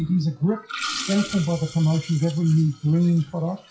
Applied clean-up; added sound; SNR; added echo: classical method WPE with log-MMSE.